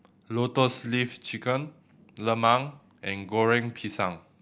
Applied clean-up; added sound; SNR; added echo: none; none; none; none.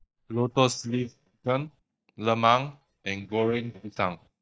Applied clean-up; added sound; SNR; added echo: neural mask model DeepFilterNet 3.